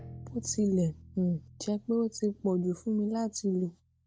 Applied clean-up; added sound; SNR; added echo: none; Bowed string instrument; 20 dB; none.